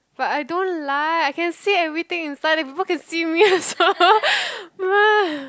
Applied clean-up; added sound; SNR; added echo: none; none; none; none.